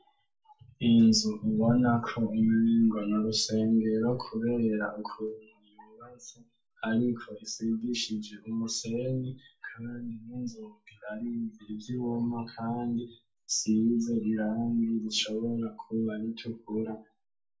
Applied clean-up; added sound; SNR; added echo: none; none; none; reverberation time 0.2 s.